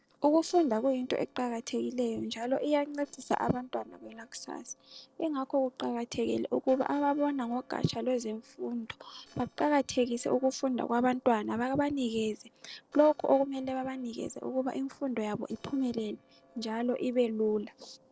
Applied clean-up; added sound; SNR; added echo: neural separator model SepFormer DNS4.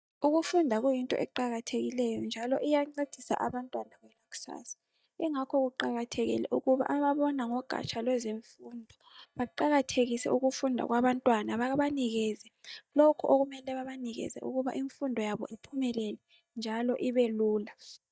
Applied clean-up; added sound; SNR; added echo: neural mask model DeepFilterNet 3.